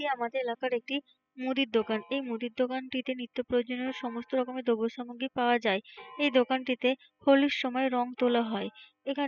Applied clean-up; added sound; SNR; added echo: classical method spectral subtraction.